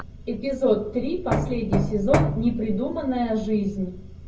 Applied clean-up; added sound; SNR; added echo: none; Knock; 2 dB; reverberation time 0.1 s.